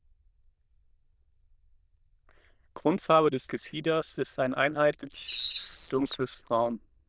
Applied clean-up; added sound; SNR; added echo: neural diffusion model UNIVERSE++.